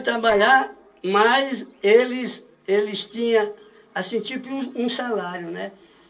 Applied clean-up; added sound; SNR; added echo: neural separator model SepFormer DNS4.